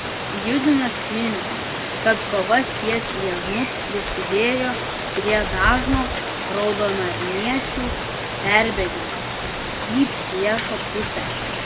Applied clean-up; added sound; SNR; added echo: none; Rain; 3 dB; none.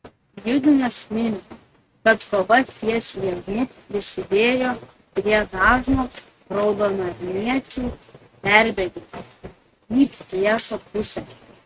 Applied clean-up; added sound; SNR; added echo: neural mask model RNNoise.